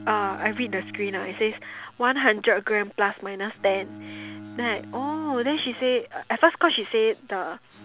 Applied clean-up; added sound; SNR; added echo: none; Bowed string instrument; 19 dB; none.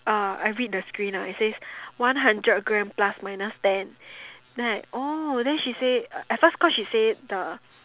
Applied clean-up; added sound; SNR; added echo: none; none; none; none.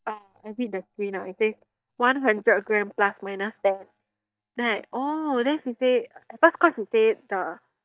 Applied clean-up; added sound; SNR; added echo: neural mask model DeepFilterNet 3.